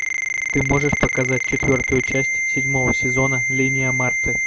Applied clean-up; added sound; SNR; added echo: none; Ringtone; -1 dB; none.